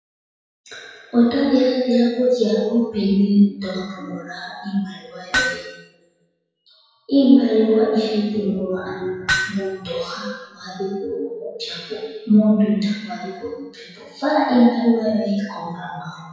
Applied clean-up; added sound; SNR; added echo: classical method WPE with log-MMSE.